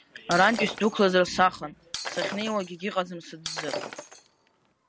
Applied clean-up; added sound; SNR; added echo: none; Shatter; 11 dB; none.